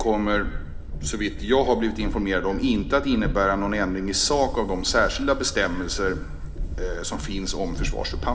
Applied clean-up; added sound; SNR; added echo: none; Train; 6 dB; reverberation time 0.5 s.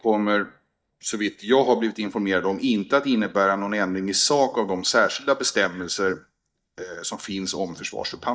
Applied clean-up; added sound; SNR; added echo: neural mask model DeepFilterNet 3.